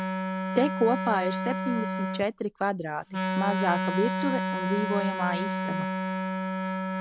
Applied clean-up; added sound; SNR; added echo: none; Wind instrument, woodwind instrument; 0 dB; none.